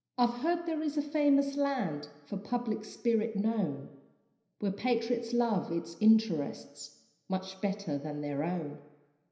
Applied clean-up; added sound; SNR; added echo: none; none; none; reverberation time 0.9 s.